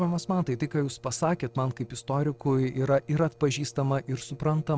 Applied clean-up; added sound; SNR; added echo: neural separator model SepFormer DNS4.